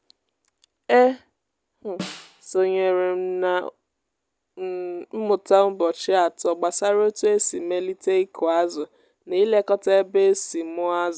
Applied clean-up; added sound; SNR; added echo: none; Snare drum; 17 dB; none.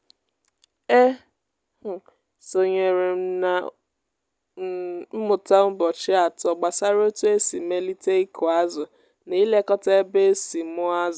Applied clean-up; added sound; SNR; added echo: none; none; none; none.